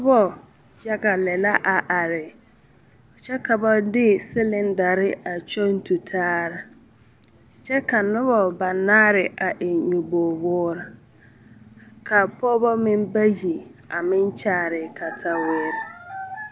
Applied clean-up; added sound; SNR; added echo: none; none; none; none.